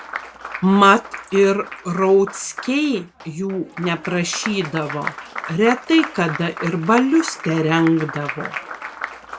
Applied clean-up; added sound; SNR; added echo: none; Applause; 12 dB; none.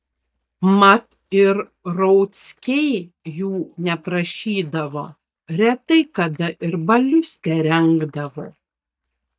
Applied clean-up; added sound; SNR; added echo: neural mask model DeepFilterNet 3.